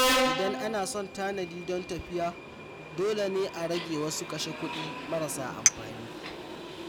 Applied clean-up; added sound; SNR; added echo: none; Subway, metro, underground + Chink, clink; -1 dB; none.